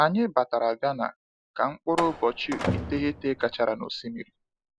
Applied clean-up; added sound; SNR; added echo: none; Slam; 8 dB; none.